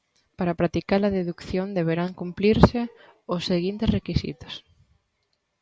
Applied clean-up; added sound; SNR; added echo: none; none; none; none.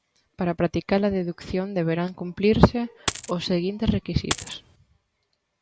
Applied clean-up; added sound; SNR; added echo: none; Coin (dropping); 6 dB; none.